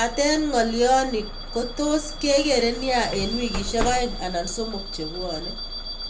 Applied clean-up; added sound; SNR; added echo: none; Bus / Alarm; 7 dB; reverberation time 0.3 s.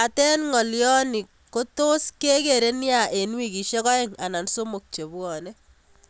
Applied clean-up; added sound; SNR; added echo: none; none; none; none.